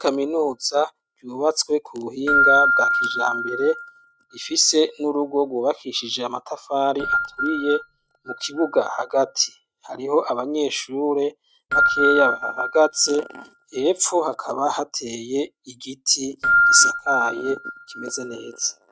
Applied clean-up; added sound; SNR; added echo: neural mask model RNNoise.